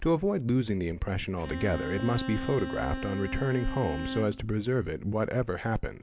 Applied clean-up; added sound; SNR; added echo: none; Bowed string instrument; 8 dB; none.